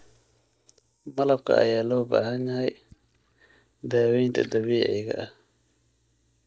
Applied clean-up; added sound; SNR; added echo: neural mask model DeepFilterNet 3.